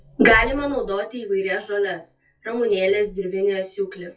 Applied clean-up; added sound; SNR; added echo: classical method WPE with log-MMSE.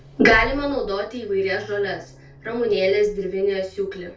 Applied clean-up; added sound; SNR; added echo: none; Accelerating, revving, vroom; 16 dB; reverberation time 0.2 s.